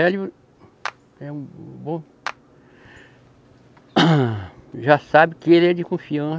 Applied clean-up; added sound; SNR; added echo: none; Clapping; 18 dB; none.